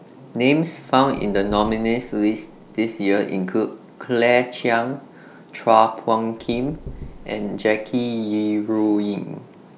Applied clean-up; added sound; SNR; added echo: none; Knock / Wood; 19 dB; none.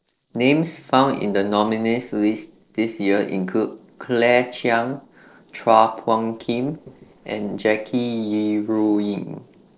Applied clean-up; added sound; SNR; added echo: neural separator model SepFormer DNS4.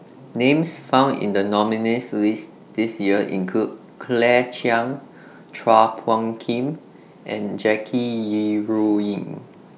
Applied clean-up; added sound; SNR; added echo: none; none; none; none.